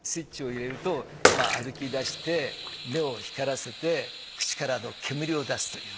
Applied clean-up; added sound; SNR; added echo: none; Bathtub (filling or washing) / Water / Splash, splatter; -1 dB; none.